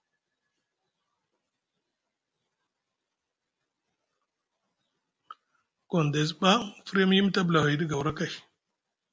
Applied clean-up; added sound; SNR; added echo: none; none; none; none.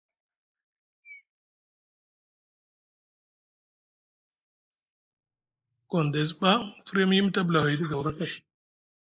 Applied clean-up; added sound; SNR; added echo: neural mask model Resemble Enhance denoiser.